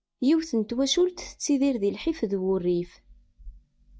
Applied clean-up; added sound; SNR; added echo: neural mask model DeepFilterNet 3.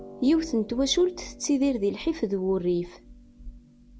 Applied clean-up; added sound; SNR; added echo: none; Harp; 18 dB; none.